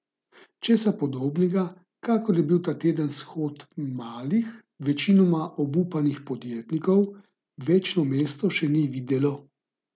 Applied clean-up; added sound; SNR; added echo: none; none; none; none.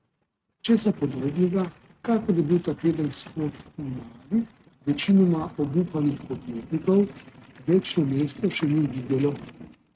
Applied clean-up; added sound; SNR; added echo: neural mask model RNNoise.